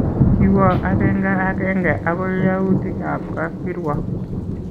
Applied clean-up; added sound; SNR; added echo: none; Thunder; 0 dB; none.